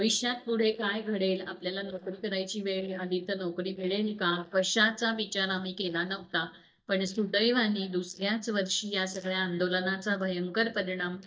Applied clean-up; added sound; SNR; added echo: neural mask model DeepFilterNet 3.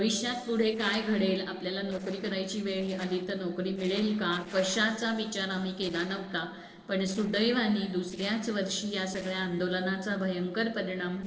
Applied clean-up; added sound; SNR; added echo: neural separator model SepFormer DNS4.